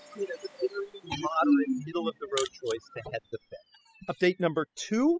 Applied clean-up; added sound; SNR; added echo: classical method spectral subtraction.